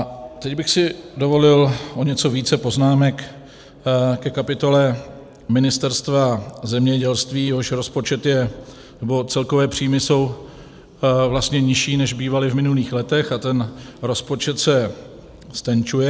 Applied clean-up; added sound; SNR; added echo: none; none; none; none.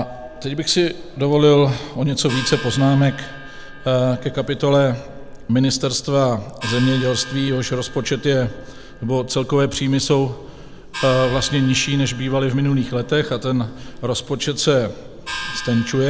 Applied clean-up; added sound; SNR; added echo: none; Gong; 15 dB; none.